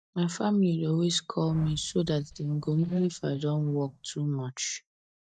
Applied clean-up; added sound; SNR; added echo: neural mask model DeepFilterNet 3.